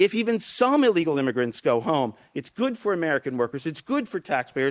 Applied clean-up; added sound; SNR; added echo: neural mask model Resemble Enhance denoiser.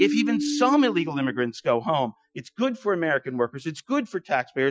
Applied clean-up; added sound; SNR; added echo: classical method Wiener filter.